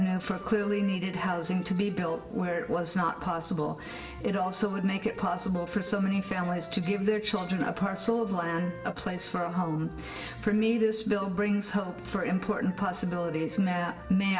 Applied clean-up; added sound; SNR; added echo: none; Wind instrument, woodwind instrument; 18 dB; reverberation time 1.1 s.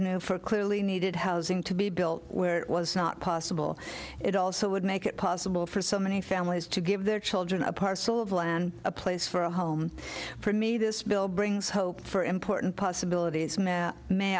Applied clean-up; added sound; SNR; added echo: none; none; none; none.